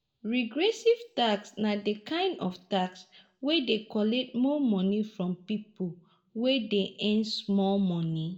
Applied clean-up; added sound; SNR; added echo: none; none; none; reverberation time 0.4 s.